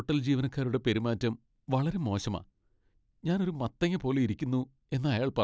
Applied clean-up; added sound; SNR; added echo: none; none; none; none.